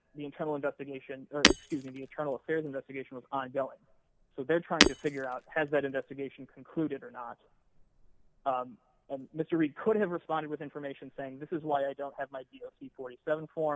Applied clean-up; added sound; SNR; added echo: none; Shatter; -4 dB; none.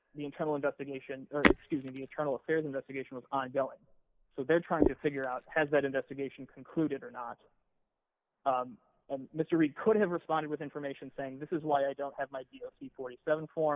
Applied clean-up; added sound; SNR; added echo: neural mask model Resemble Enhance denoiser.